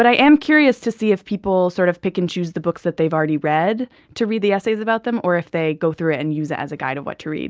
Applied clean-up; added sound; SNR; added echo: none; none; none; none.